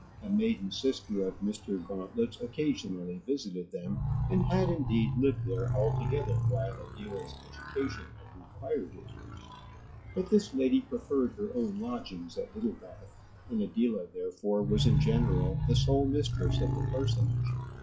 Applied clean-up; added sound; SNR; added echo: classical method WPE with log-MMSE.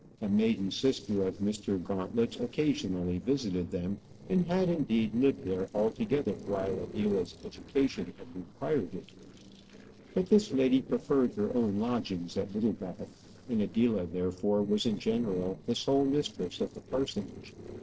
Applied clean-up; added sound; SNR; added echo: neural separator model SepFormer DNS4.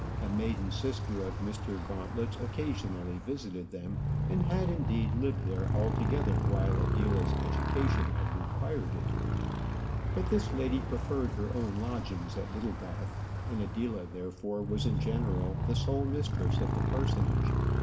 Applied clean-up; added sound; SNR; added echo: none; Motorcycle; -4 dB; reverberation time 1.2 s.